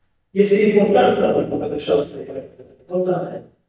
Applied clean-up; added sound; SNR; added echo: neural mask model DeepFilterNet 3.